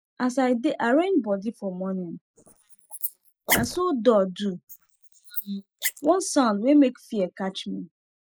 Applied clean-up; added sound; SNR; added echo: neural mask model Resemble Enhance denoiser.